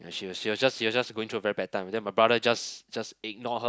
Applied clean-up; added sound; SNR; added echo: none; none; none; none.